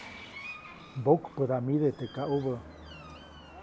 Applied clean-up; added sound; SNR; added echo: none; Door; 15 dB; none.